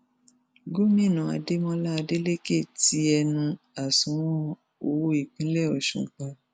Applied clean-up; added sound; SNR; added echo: none; none; none; none.